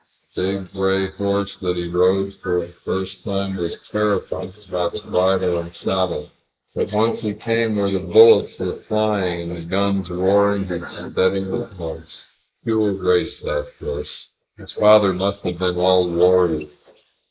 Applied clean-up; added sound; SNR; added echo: neural mask model Resemble Enhance denoiser.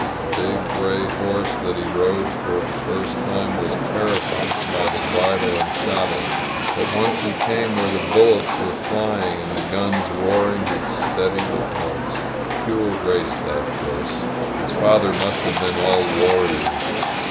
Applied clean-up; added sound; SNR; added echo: none; Livestock, farm animals, working animals; 0 dB; none.